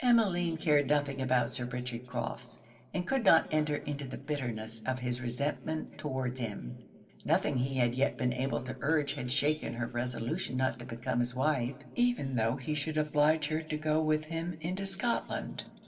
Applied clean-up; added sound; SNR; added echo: neural separator model SepFormer DNS4.